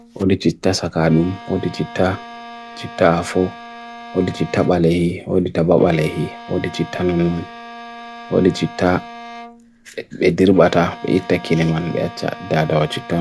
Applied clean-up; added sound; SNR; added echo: none; Bowed string instrument; 17 dB; none.